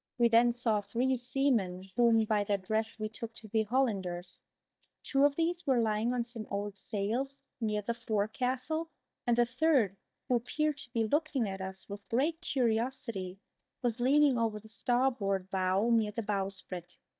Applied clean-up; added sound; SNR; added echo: neural mask model DeepFilterNet 3.